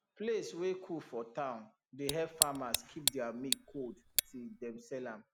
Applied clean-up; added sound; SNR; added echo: none; Tick; -3 dB; none.